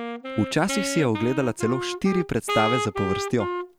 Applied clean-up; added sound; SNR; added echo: none; Wind instrument, woodwind instrument; 5 dB; none.